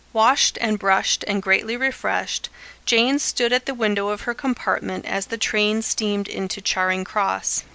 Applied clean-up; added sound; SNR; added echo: none; none; none; none.